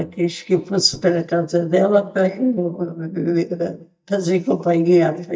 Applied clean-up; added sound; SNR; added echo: neural mask model DeepFilterNet 3.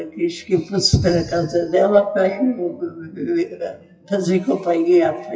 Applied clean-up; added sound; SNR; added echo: classical method WPE with log-MMSE.